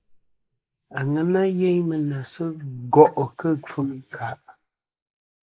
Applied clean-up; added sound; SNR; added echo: neural mask model Resemble Enhance denoiser.